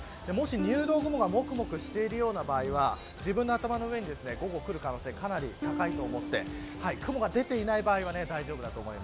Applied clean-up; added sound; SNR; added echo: none; Electric guitar / Strum; 6 dB; none.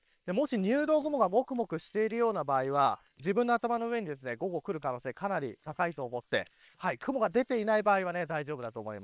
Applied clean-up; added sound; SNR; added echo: neural separator model SepFormer WHAM!.